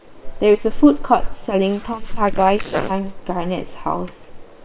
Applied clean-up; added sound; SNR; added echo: neural separator model SepFormer WHAM!.